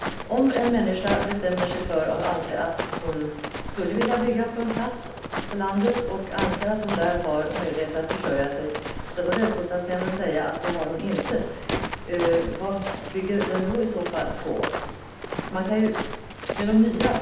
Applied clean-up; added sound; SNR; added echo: none; Walk, footsteps; 6 dB; reverberation time 0.8 s.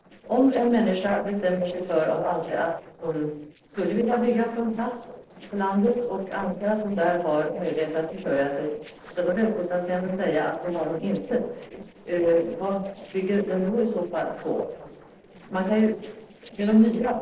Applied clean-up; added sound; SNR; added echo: neural separator model SepFormer DNS4.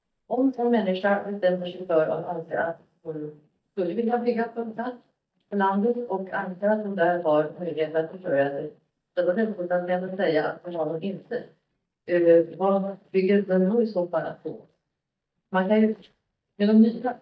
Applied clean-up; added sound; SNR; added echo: neural mask model DeepFilterNet 3.